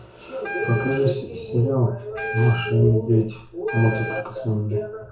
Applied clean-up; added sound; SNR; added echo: none; Wind instrument, woodwind instrument; 12 dB; reverberation time 0.6 s.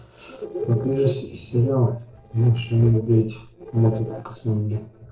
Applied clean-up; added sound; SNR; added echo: neural separator model SepFormer DNS4.